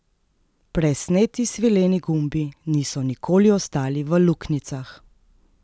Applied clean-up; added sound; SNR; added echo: none; none; none; none.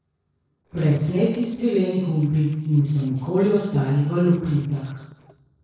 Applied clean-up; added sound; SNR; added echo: neural separator model SepFormer DNS4.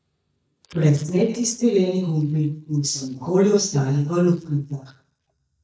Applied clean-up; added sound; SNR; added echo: neural mask model DeepFilterNet 3.